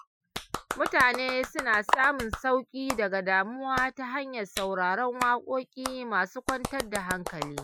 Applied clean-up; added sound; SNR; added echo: classical method Wiener filter.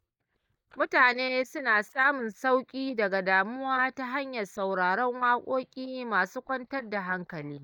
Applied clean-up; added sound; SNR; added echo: neural mask model DeepFilterNet 3.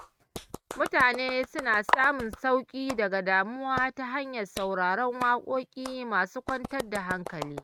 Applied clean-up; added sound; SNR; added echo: neural mask model RNNoise.